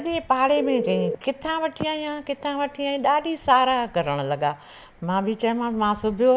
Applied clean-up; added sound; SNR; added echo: none; Telephone; 13 dB; none.